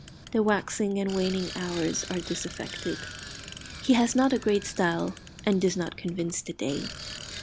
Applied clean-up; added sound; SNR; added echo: none; Bicycle; 13 dB; none.